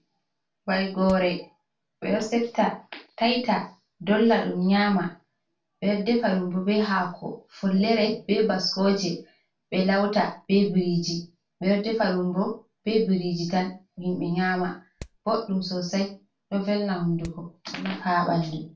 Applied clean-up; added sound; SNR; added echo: none; Hammer; 16 dB; reverberation time 0.3 s.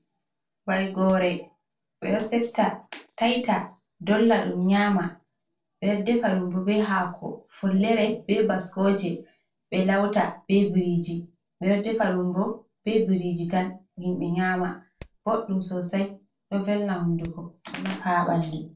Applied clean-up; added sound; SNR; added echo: neural separator model SepFormer DNS4.